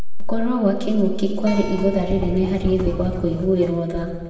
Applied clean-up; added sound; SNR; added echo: none; Keyboard (musical); 13 dB; reverberation time 1.4 s.